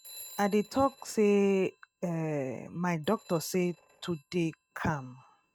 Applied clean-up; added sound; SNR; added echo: neural mask model RNNoise.